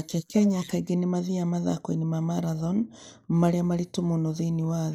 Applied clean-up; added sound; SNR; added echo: neural mask model Resemble Enhance denoiser.